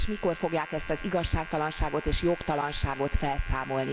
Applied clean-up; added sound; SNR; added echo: none; Domestic sounds, home sounds; 15 dB; none.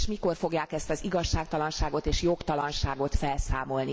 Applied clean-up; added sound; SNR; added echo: none; none; none; none.